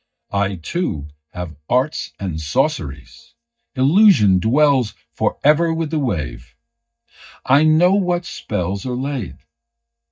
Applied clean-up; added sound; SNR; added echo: neural mask model DeepFilterNet 3.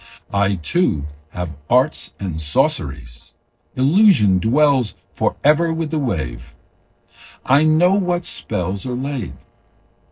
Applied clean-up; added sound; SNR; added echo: neural separator model SepFormer DNS4.